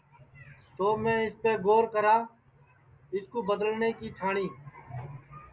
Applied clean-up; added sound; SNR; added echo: none; none; none; none.